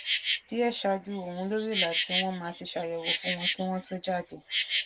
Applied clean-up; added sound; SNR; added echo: neural mask model Resemble Enhance denoiser.